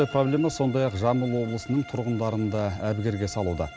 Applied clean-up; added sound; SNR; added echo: none; Bowed string instrument; 18 dB; none.